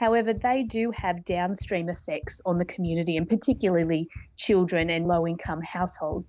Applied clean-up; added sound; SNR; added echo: none; Run; 18 dB; none.